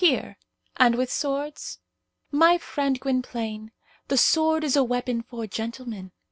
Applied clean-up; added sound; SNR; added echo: none; none; none; none.